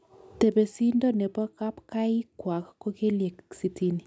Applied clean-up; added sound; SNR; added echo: none; none; none; none.